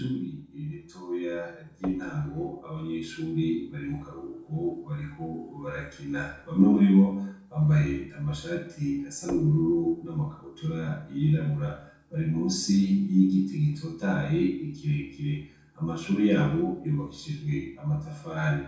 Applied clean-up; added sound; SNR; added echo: neural separator model SepFormer DNS4.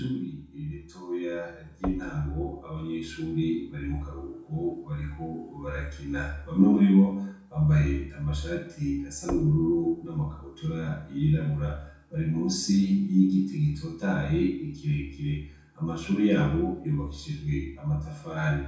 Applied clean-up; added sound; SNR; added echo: none; Knock; 17 dB; reverberation time 0.5 s.